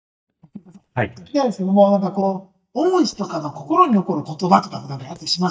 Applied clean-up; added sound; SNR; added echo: neural mask model DeepFilterNet 3.